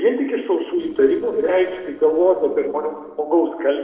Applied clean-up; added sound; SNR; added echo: neural separator model SepFormer DNS4.